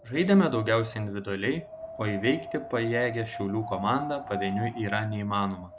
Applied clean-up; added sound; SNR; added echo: none; Wind; 12 dB; none.